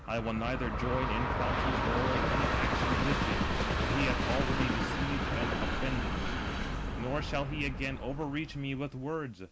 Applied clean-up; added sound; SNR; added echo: none; Train; -4 dB; none.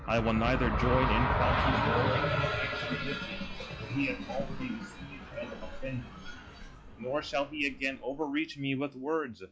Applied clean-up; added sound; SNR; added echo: classical method log-MMSE.